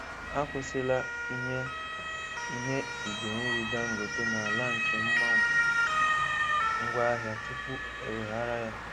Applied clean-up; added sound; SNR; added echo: none; Motor vehicle (road) / Siren; -5 dB; none.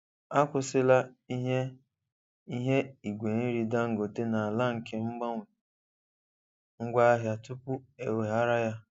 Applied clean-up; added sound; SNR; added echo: none; none; none; none.